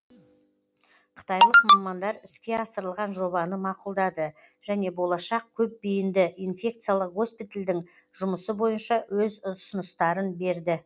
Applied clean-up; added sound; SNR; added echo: none; none; none; none.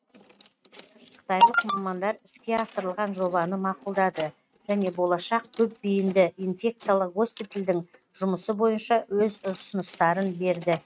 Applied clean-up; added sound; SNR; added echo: neural mask model RNNoise.